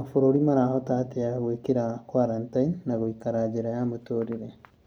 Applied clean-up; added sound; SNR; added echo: none; none; none; none.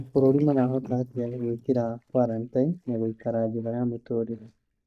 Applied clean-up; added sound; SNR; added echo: neural mask model DeepFilterNet 3.